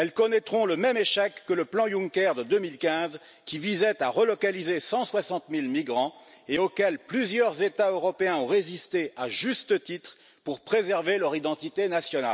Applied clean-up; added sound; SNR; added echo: none; none; none; none.